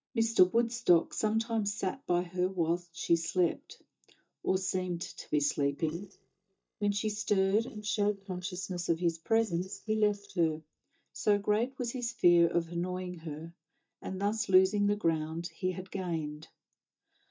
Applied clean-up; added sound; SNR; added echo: neural mask model DeepFilterNet 3.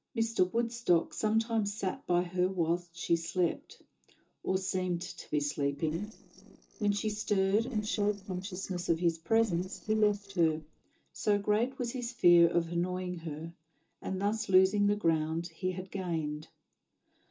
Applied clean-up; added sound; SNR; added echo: neural separator model SepFormer DNS4.